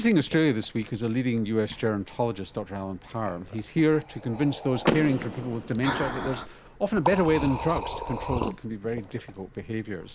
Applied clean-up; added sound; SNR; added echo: none; Liquid + Door / Car; 8 dB; none.